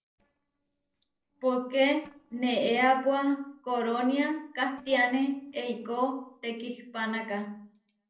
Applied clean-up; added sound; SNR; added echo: neural separator model SepFormer DNS4.